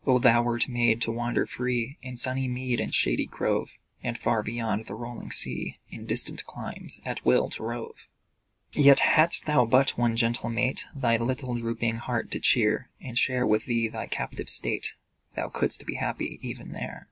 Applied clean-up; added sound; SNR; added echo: none; Tambourine; 16 dB; none.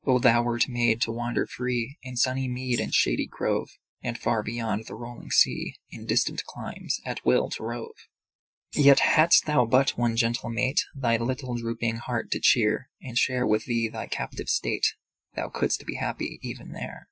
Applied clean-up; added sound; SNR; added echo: classical method Wiener filter.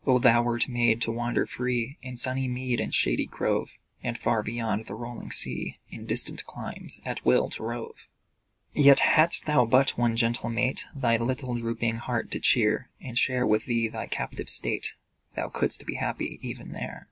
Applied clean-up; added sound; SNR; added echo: none; none; none; none.